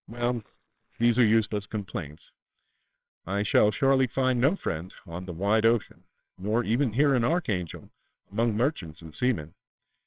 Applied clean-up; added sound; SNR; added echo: neural separator model SepFormer WHAMR!.